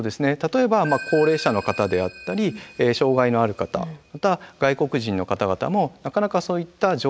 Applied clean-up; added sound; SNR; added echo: none; none; none; none.